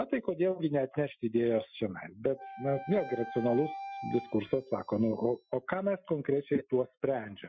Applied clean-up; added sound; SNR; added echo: classical method Wiener filter.